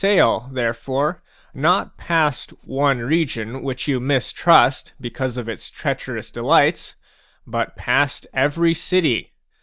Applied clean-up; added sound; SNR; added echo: none; none; none; none.